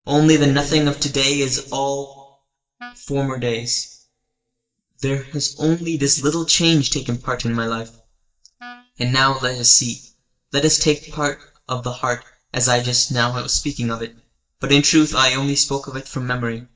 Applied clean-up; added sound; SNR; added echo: neural mask model DeepFilterNet 3.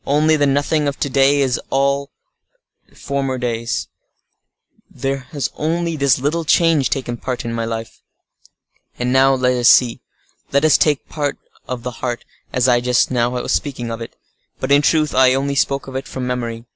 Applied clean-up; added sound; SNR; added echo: none; none; none; none.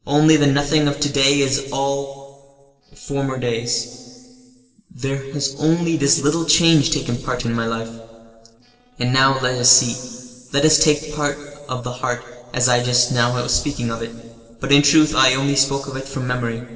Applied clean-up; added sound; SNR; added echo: neural separator model SepFormer DNS4.